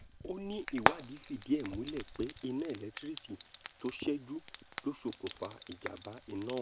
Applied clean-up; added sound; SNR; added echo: none; Frying (food); 2 dB; none.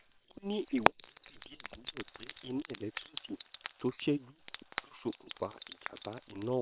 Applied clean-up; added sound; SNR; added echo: neural separator model SepFormer WHAM!.